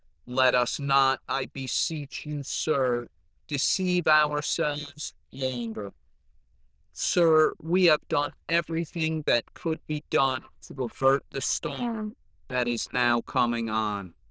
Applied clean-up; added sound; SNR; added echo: neural diffusion model UNIVERSE++.